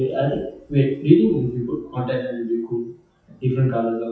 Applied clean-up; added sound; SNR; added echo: classical method WPE with log-MMSE.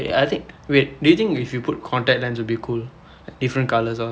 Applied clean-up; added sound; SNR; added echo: none; none; none; none.